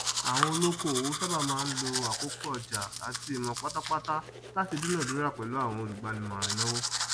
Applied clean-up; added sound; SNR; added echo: none; Domestic sounds, home sounds; 1 dB; none.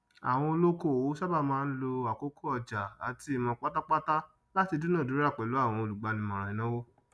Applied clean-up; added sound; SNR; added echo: none; none; none; none.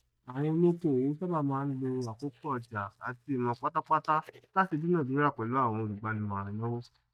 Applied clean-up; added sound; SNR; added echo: neural mask model DeepFilterNet 3.